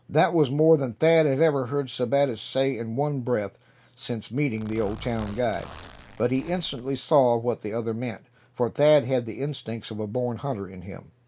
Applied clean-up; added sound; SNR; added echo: none; Zipper (clothing); 17 dB; none.